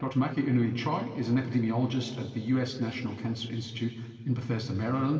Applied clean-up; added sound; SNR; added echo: none; none; none; reverberation time 2.1 s.